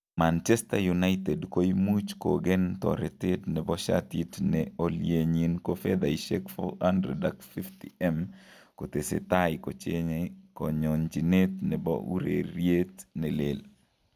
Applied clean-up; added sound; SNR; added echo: none; none; none; none.